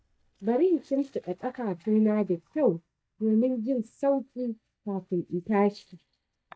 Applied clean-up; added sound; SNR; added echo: neural mask model DeepFilterNet 3.